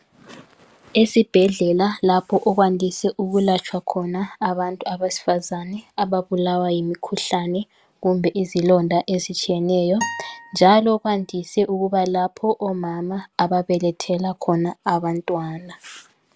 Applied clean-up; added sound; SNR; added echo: none; Acoustic guitar; 12 dB; none.